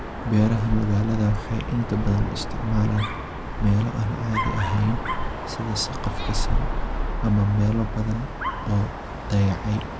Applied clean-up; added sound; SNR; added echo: none; Dog; 3 dB; none.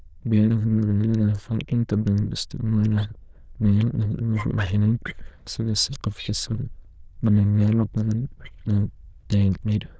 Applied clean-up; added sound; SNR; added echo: neural diffusion model UNIVERSE++.